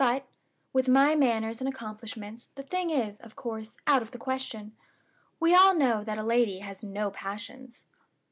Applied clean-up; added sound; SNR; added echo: none; none; none; none.